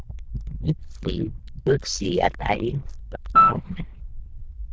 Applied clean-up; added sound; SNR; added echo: neural diffusion model UNIVERSE++.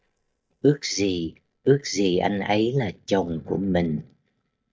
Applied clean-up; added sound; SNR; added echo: neural mask model DeepFilterNet 3.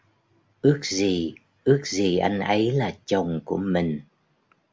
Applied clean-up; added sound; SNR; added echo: none; none; none; none.